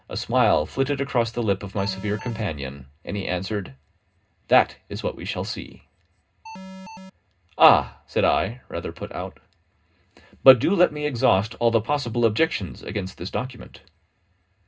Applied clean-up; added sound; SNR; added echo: none; Alarm; 13 dB; reverberation time 0.2 s.